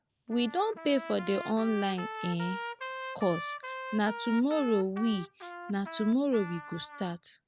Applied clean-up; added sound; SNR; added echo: none; Trumpet; 10 dB; none.